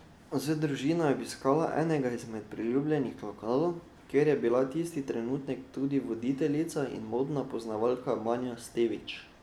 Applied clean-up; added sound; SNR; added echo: none; none; none; none.